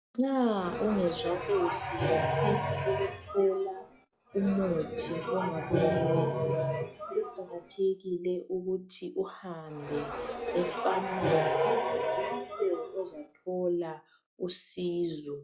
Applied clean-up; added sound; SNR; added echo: classical method log-MMSE.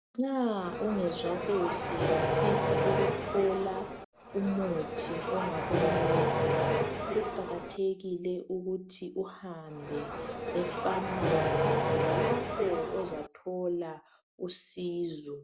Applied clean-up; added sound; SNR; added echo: none; Accelerating, revving, vroom; -4 dB; none.